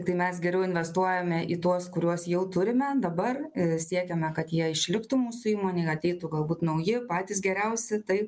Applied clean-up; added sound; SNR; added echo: none; none; none; none.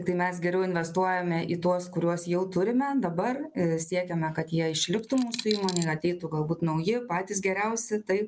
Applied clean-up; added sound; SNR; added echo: none; Coin (dropping); 11 dB; none.